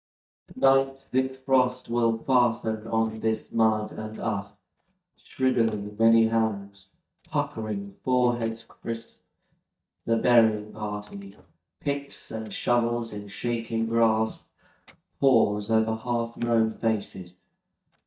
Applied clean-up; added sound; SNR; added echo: neural mask model DeepFilterNet 3.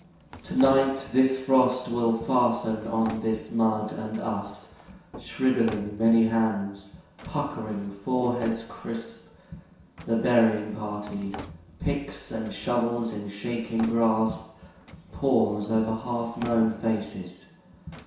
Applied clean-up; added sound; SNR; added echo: none; Drawer open or close; 19 dB; reverberation time 0.7 s.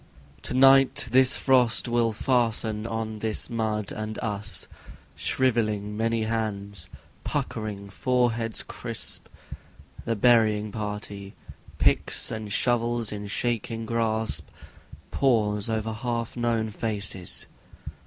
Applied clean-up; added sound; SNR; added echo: none; none; none; none.